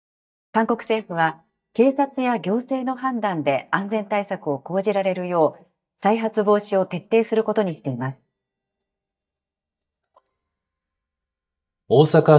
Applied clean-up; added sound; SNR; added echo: neural mask model DeepFilterNet 3.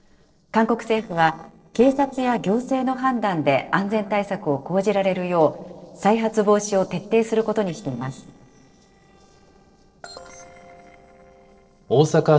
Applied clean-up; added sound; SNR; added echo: neural separator model SepFormer DNS4.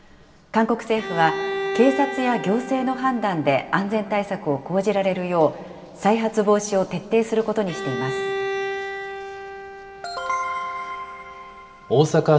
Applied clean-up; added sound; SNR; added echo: none; Bowed string instrument; 10 dB; reverberation time 2.0 s.